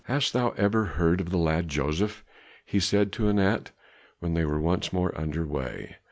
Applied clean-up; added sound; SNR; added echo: none; none; none; none.